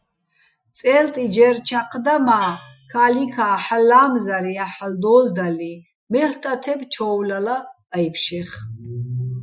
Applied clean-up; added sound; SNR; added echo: classical method Wiener filter.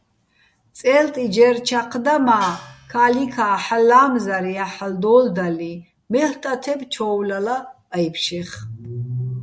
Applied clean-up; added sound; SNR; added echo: none; Gong; 18 dB; none.